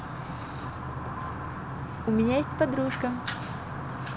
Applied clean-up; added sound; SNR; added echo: none; Fire; 3 dB; none.